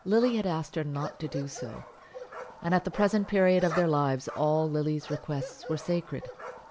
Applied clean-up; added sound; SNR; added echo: none; Bark; 14 dB; none.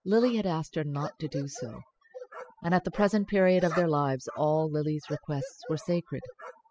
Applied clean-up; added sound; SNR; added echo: classical method spectral subtraction.